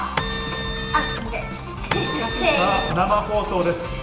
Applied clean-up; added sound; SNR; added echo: none; Printer; 5 dB; reverberation time 1.2 s.